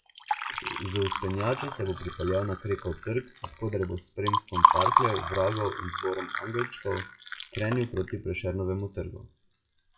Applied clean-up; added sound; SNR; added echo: classical method WPE with log-MMSE.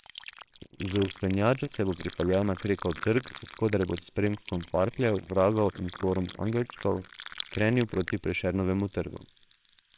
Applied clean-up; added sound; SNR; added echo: neural separator model SepFormer WHAMR!.